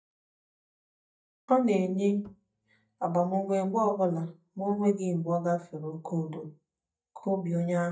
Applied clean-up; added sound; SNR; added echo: neural mask model DeepFilterNet 3.